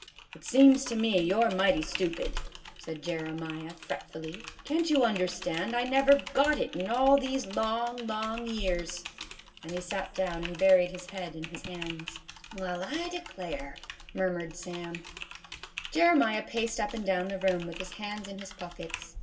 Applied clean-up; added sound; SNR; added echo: none; Typing; 13 dB; reverberation time 1.8 s.